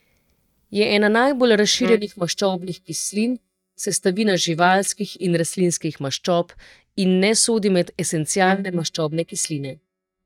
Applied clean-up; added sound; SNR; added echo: neural mask model DeepFilterNet 3.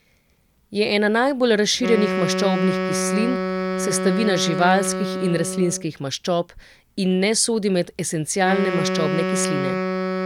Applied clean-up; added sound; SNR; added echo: none; Wind instrument, woodwind instrument; 4 dB; none.